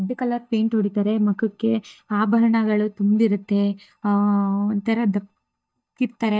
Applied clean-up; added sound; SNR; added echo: neural mask model DeepFilterNet 3.